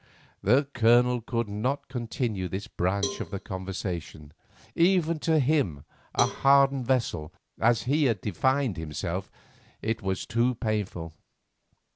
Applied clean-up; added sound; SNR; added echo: none; Cowbell; 14 dB; none.